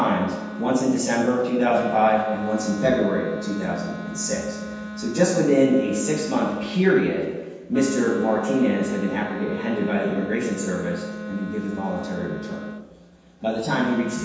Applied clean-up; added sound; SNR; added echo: none; Wind instrument, woodwind instrument; 11 dB; reverberation time 1.2 s.